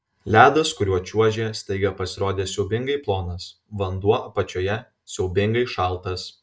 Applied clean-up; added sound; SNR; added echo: none; none; none; none.